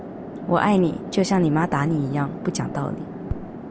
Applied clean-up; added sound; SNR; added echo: none; Chatter / Traffic noise, roadway noise / Train; 10 dB; none.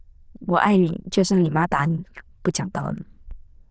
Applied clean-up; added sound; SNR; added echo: neural diffusion model UNIVERSE++.